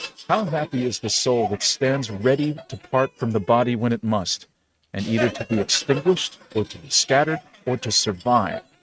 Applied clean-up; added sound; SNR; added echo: neural mask model RNNoise.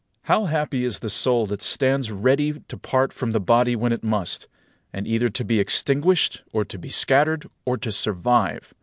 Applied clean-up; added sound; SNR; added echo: none; none; none; none.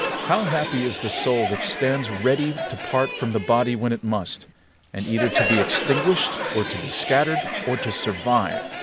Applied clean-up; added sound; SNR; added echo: none; Crowd; 5 dB; none.